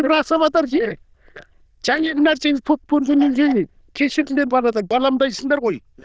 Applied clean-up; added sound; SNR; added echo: neural diffusion model UNIVERSE++.